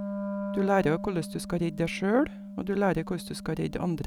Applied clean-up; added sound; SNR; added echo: none; Wind instrument, woodwind instrument; 9 dB; none.